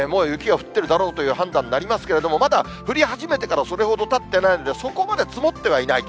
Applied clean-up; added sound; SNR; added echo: none; none; none; none.